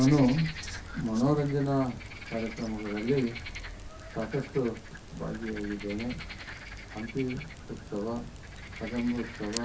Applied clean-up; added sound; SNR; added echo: none; Frog; 10 dB; reverberation time 0.3 s.